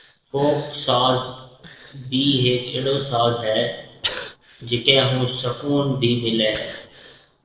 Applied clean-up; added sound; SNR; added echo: neural separator model SepFormer DNS4.